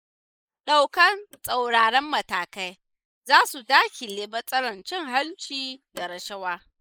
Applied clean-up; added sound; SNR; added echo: neural mask model Resemble Enhance denoiser.